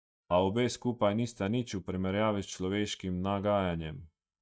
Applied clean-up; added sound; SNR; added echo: neural mask model DeepFilterNet 3.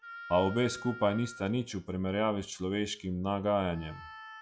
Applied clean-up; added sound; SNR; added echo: classical method log-MMSE.